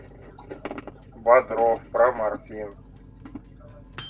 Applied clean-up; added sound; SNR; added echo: none; Microwave oven; 20 dB; reverberation time 0.2 s.